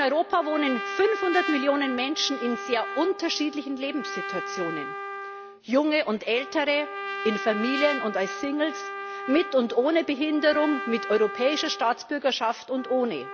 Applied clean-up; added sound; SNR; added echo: none; Trumpet; 9 dB; none.